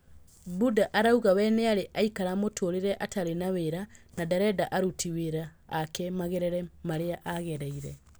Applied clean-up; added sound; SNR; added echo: none; none; none; none.